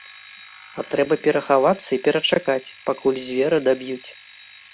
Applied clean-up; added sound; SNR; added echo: none; Alarm; 19 dB; none.